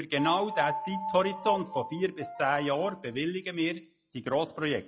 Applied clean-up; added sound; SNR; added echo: classical method log-MMSE.